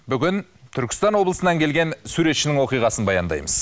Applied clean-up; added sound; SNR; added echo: none; none; none; none.